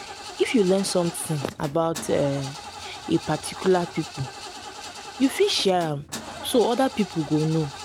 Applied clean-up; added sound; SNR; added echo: none; Engine starting / Car; 13 dB; none.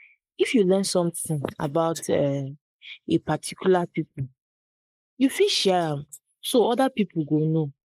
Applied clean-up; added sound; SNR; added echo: neural mask model Resemble Enhance denoiser.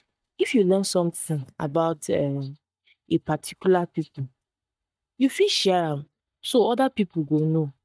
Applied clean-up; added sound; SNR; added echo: neural mask model DeepFilterNet 3.